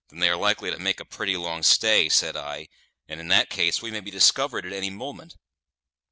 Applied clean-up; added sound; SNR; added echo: none; none; none; none.